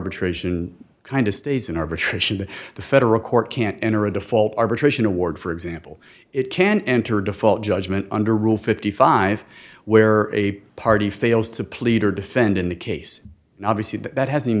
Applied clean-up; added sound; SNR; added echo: none; none; none; none.